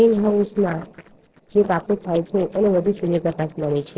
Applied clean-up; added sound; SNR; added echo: neural separator model SepFormer DNS4.